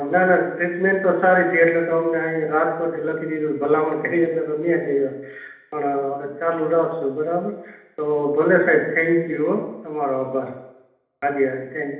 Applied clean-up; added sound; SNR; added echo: none; none; none; reverberation time 0.8 s.